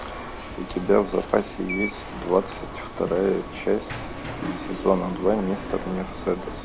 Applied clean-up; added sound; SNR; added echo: none; Alarm; 8 dB; none.